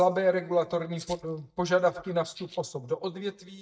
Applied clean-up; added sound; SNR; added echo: neural mask model DeepFilterNet 3.